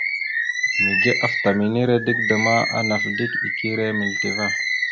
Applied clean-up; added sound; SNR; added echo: none; Bird; 0 dB; none.